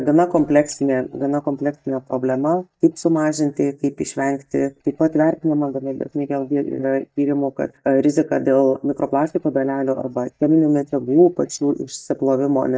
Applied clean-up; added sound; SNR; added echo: neural mask model DeepFilterNet 3.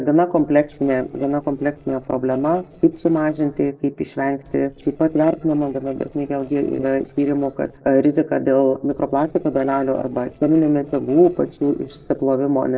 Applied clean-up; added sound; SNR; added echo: neural separator model SepFormer DNS4.